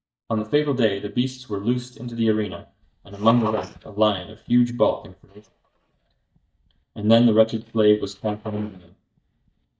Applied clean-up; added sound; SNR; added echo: neural mask model DeepFilterNet 3.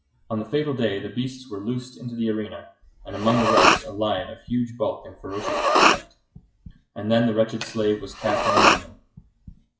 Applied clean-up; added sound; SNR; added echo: classical method WPE with log-MMSE.